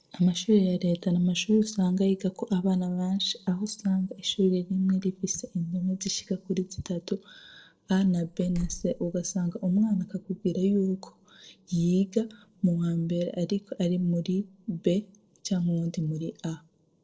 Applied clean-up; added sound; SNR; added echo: neural separator model SepFormer DNS4.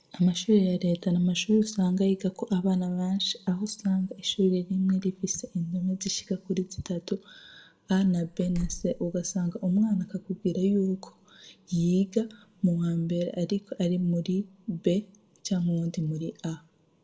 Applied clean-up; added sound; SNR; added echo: none; Slam; 13 dB; reverberation time 0.3 s.